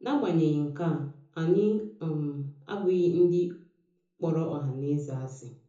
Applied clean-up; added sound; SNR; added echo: none; none; none; reverberation time 0.6 s.